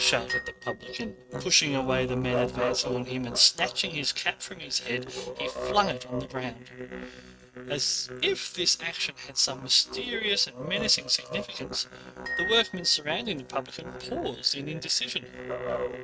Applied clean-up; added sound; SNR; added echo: neural mask model RNNoise.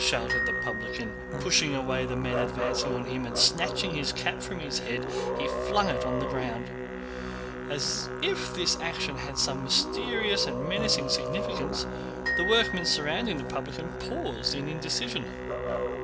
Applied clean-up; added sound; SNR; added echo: none; Glockenspiel + Musical instrument; 1 dB; none.